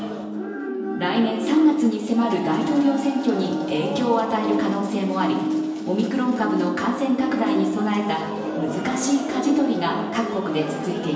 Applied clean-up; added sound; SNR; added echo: none; none; none; reverberation time 1.0 s.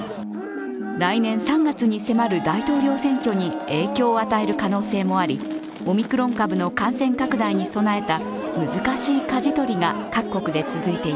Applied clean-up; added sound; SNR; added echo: none; none; none; none.